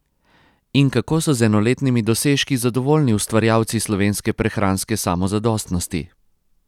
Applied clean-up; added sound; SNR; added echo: none; none; none; none.